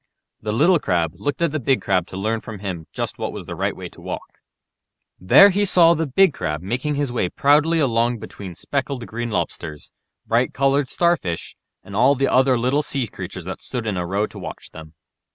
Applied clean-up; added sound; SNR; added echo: none; none; none; none.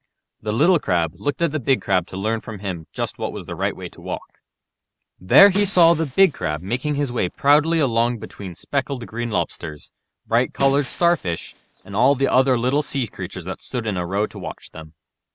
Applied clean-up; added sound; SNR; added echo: none; Shatter; 19 dB; none.